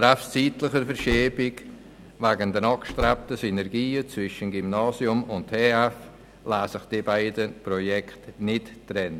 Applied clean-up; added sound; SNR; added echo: none; Slam; 11 dB; none.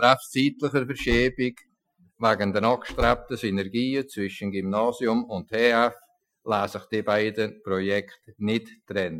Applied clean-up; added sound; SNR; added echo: classical method Wiener filter.